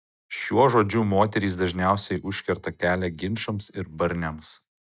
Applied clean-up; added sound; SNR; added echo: neural mask model DeepFilterNet 3.